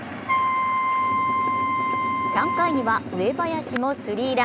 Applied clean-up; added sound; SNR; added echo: none; Wind instrument, woodwind instrument; -2 dB; none.